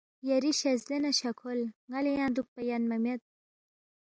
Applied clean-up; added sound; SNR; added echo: none; none; none; none.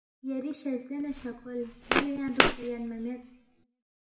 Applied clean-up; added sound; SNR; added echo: none; Walk, footsteps; -3 dB; reverberation time 0.6 s.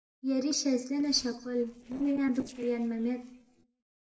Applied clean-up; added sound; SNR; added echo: neural separator model SepFormer DNS4.